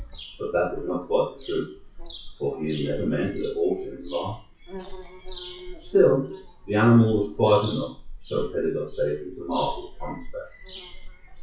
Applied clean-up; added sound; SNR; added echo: classical method WPE with log-MMSE.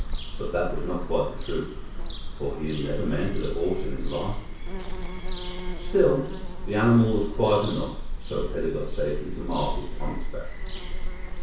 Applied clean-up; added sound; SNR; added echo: none; Bird vocalization, bird call, bird song; 1 dB; reverberation time 0.6 s.